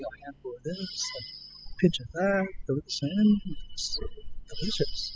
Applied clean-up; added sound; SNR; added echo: classical method spectral subtraction.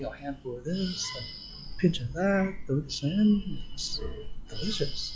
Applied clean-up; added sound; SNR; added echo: classical method log-MMSE.